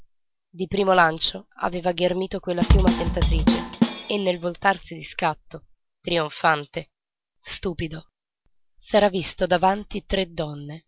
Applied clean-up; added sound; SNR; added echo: none; Drum kit; -4 dB; none.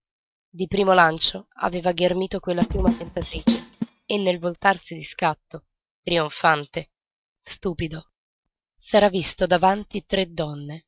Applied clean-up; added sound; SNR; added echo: neural mask model RNNoise.